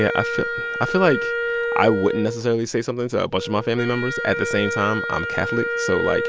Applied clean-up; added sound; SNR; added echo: none; Wind instrument, woodwind instrument; 3 dB; none.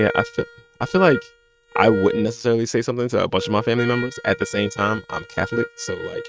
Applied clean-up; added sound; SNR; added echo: neural mask model RNNoise.